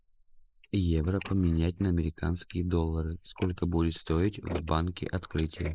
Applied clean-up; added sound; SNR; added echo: neural mask model Resemble Enhance denoiser.